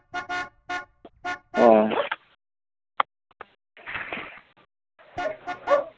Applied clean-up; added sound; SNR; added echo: none; Vehicle horn, car horn, honking; 10 dB; none.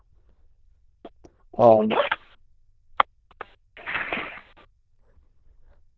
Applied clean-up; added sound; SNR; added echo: neural diffusion model UNIVERSE++.